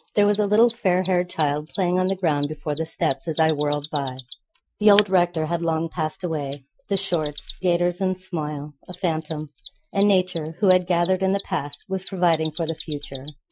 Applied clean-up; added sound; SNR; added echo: classical method Wiener filter.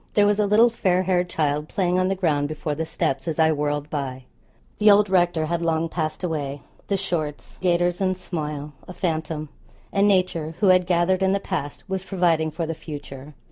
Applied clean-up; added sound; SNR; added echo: none; none; none; none.